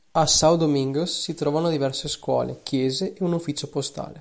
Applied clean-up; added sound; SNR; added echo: none; none; none; none.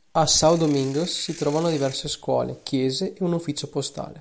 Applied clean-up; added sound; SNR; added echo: none; Ratchet, pawl / Percussion; 19 dB; none.